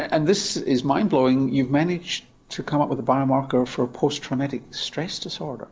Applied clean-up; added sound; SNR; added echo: none; none; none; none.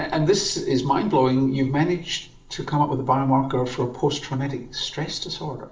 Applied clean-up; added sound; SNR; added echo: none; none; none; reverberation time 0.4 s.